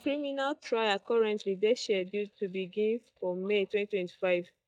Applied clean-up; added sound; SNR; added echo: neural mask model DeepFilterNet 3.